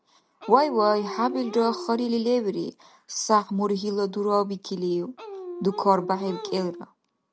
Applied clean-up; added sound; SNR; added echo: none; Dog; 11 dB; none.